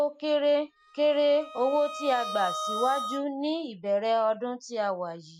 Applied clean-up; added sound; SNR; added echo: classical method Wiener filter.